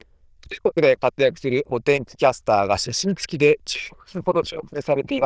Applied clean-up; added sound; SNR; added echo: neural diffusion model UNIVERSE++.